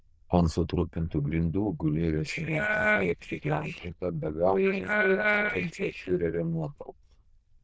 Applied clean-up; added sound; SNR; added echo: neural diffusion model UNIVERSE++.